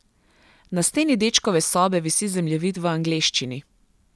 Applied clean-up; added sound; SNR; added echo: none; none; none; none.